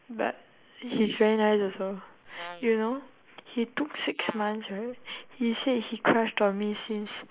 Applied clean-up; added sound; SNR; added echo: neural mask model Resemble Enhance denoiser.